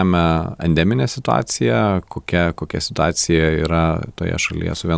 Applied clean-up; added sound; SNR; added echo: none; none; none; none.